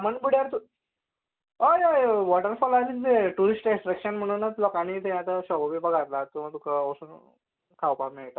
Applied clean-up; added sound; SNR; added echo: none; none; none; none.